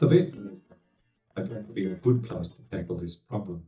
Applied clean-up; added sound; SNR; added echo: neural mask model DeepFilterNet 3.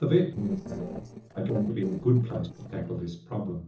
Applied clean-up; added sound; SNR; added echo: neural separator model SepFormer DNS4.